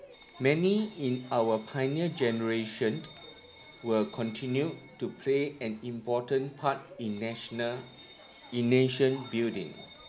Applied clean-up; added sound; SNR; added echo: none; Bell; 16 dB; none.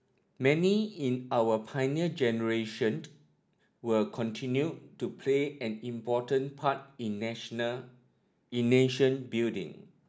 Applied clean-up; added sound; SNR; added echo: none; none; none; none.